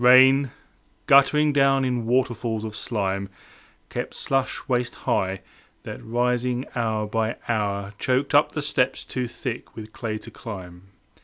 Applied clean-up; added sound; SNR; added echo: none; none; none; none.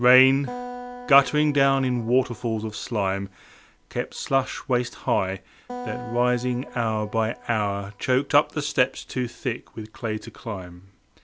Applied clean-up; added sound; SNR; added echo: none; Acoustic guitar; 16 dB; none.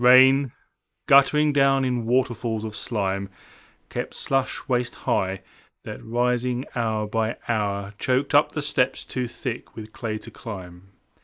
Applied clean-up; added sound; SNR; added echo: neural mask model Resemble Enhance denoiser.